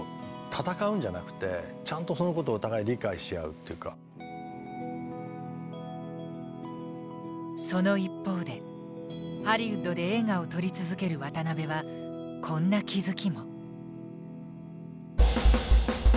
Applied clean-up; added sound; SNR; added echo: none; Bowed string instrument; 19 dB; none.